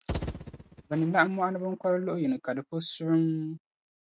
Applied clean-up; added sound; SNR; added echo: neural mask model RNNoise.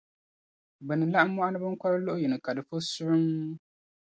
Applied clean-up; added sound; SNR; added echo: none; none; none; none.